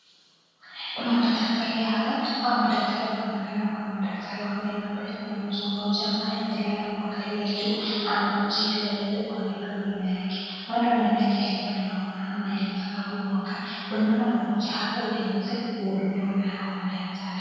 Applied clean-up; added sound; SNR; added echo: none; none; none; reverberation time 2.2 s.